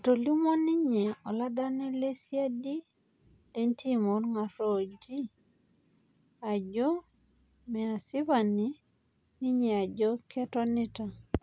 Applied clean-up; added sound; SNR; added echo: none; none; none; none.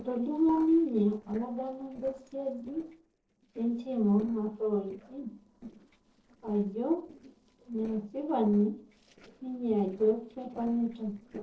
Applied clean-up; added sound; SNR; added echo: neural separator model SepFormer DNS4.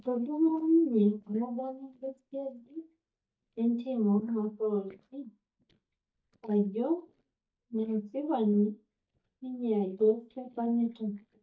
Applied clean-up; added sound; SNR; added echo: neural mask model DeepFilterNet 3.